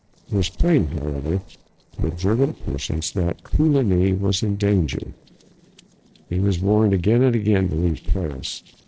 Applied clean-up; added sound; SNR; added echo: neural separator model SepFormer DNS4.